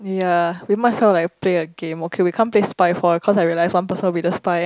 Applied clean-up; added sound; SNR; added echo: none; none; none; none.